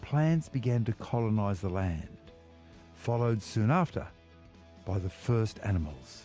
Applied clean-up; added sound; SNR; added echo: none; none; none; none.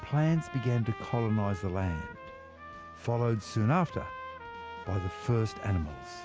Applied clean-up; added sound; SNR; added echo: none; Trumpet; 13 dB; none.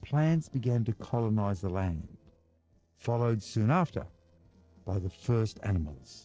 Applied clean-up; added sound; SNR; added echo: neural separator model SepFormer DNS4.